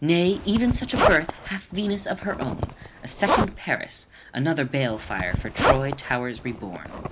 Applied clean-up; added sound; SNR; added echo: none; Zipper (clothing); 2 dB; none.